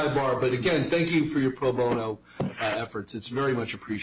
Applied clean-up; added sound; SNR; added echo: none; none; none; none.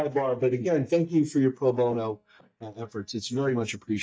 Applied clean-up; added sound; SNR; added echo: neural mask model DeepFilterNet 3.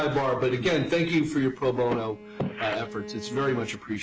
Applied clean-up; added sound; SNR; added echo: none; Bowed string instrument; 17 dB; none.